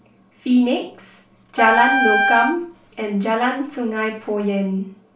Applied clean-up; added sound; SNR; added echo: none; Wind instrument, woodwind instrument; 0 dB; reverberation time 0.4 s.